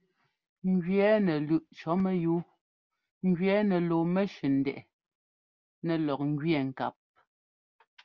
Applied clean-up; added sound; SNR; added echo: none; none; none; none.